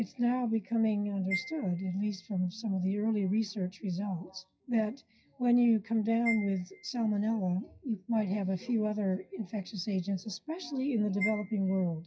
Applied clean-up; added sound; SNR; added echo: classical method WPE with log-MMSE.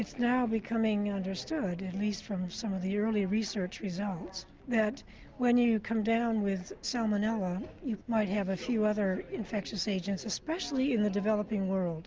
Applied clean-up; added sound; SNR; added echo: none; none; none; none.